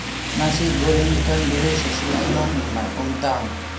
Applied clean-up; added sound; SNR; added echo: none; Rain; 0 dB; reverberation time 0.6 s.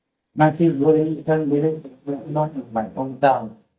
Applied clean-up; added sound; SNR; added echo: neural mask model DeepFilterNet 3.